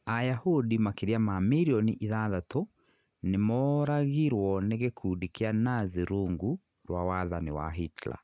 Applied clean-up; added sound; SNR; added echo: none; none; none; none.